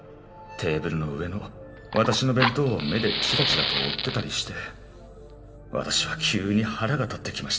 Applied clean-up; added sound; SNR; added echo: none; Fire; 3 dB; reverberation time 1.9 s.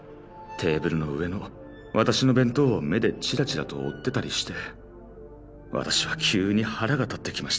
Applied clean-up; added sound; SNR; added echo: none; none; none; none.